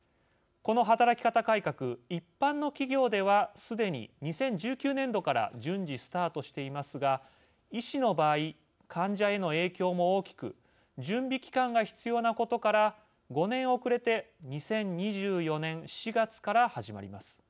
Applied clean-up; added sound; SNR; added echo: none; none; none; none.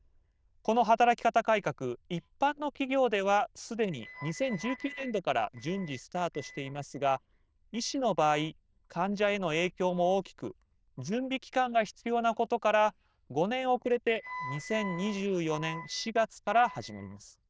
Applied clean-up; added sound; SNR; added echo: neural diffusion model UNIVERSE++.